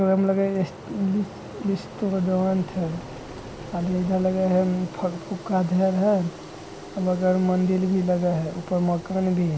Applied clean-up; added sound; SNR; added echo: none; Engine; 15 dB; none.